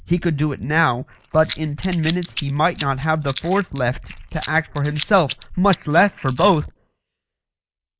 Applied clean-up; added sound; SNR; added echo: neural mask model Resemble Enhance denoiser.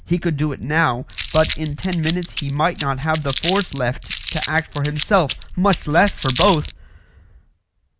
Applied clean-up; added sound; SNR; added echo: none; Crumpling, crinkling; 10 dB; none.